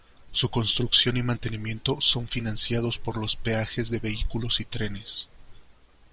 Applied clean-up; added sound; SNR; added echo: none; none; none; none.